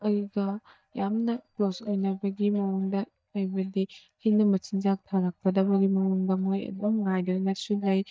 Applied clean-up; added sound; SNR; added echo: neural mask model DeepFilterNet 3.